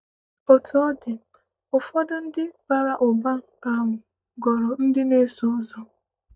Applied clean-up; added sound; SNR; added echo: neural mask model DeepFilterNet 3.